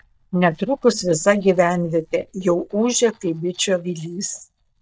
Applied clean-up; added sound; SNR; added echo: neural mask model DeepFilterNet 3.